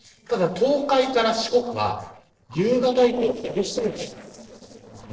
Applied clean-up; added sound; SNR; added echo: neural separator model SepFormer DNS4.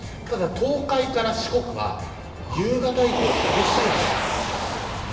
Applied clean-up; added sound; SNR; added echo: none; Motor vehicle (road); 2 dB; reverberation time 1.2 s.